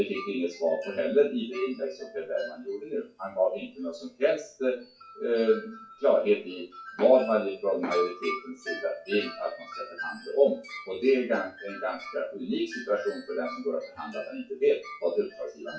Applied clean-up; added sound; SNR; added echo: classical method WPE with log-MMSE.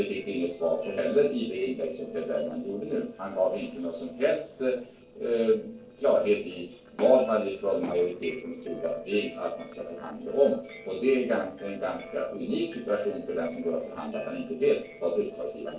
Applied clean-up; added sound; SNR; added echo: neural separator model SepFormer DNS4.